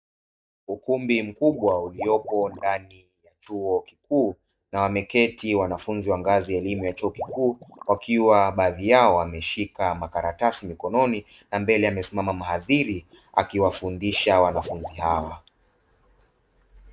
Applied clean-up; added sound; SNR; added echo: neural mask model DeepFilterNet 3.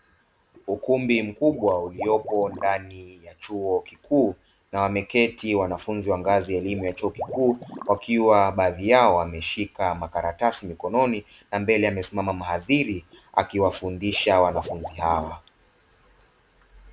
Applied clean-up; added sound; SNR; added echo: none; Liquid; 16 dB; none.